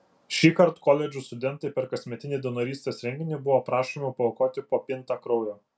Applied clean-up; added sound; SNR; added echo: none; none; none; none.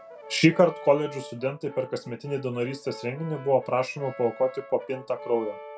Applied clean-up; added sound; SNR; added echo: none; Brass instrument; 16 dB; none.